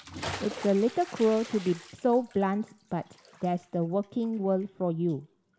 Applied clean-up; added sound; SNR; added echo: none; Bathtub (filling or washing) / Splash, splatter; 16 dB; none.